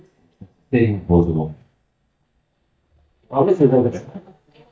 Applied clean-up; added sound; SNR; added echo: neural mask model DeepFilterNet 3.